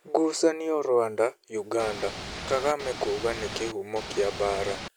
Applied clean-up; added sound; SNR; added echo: none; Ocean / Boat, Water vehicle; 9 dB; none.